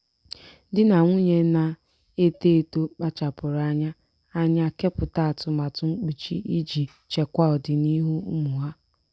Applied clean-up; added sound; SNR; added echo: none; none; none; none.